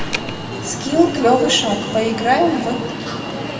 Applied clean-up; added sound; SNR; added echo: none; Alarm; 7 dB; reverberation time 1.8 s.